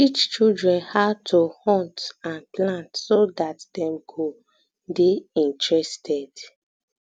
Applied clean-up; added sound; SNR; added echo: none; none; none; none.